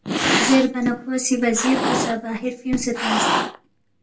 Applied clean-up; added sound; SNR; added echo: none; Cat; 2 dB; reverberation time 0.3 s.